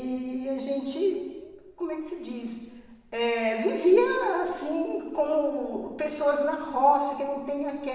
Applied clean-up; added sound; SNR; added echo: none; none; none; reverberation time 1.2 s.